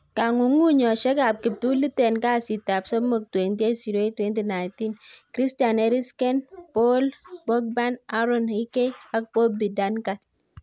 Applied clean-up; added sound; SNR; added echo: none; none; none; none.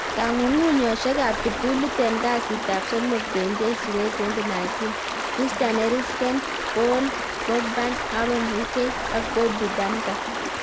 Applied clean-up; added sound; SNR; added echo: none; Stream; 3 dB; none.